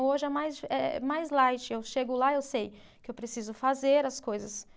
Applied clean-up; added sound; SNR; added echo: none; none; none; none.